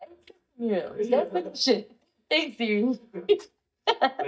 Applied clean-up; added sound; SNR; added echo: neural mask model DeepFilterNet 3.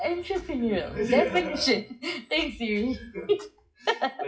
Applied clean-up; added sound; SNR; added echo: classical method WPE with log-MMSE.